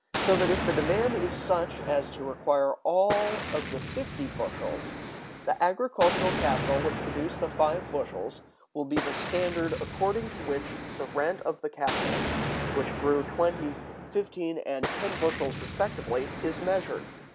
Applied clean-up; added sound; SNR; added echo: none; Explosion; 5 dB; none.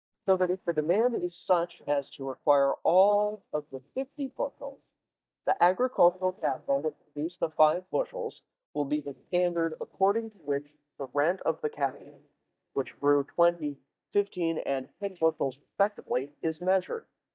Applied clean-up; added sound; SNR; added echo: neural mask model DeepFilterNet 3.